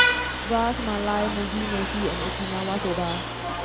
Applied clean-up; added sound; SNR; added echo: none; Vehicle horn, car horn, honking; -1 dB; none.